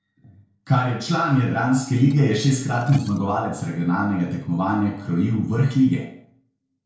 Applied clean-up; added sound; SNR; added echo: neural separator model SepFormer DNS4.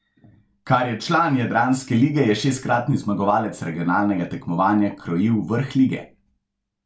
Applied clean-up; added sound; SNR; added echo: none; none; none; none.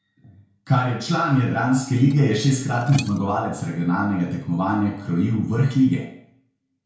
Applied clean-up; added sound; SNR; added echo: none; Dishes, pots, and pans; 18 dB; reverberation time 0.5 s.